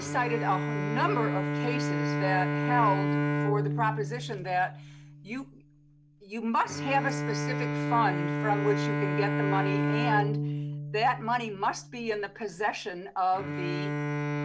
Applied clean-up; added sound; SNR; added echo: none; Bowed string instrument; 0 dB; none.